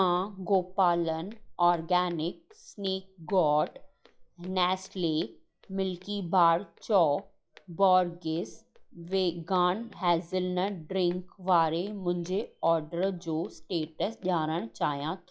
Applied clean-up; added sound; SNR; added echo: classical method log-MMSE.